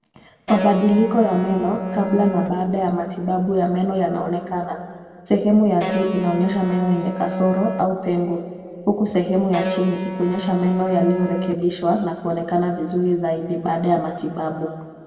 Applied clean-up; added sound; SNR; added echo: none; Electric guitar; 6 dB; reverberation time 2.1 s.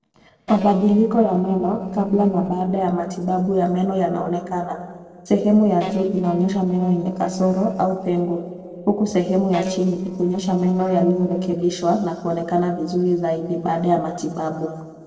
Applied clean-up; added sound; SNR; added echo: neural separator model SepFormer DNS4.